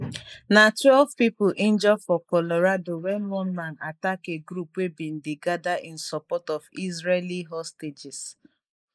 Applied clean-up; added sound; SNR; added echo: neural mask model Resemble Enhance denoiser.